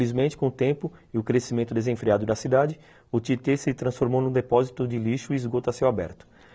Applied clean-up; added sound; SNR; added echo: none; none; none; none.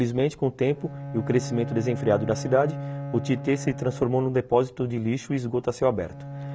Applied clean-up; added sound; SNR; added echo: none; Bowed string instrument; 10 dB; none.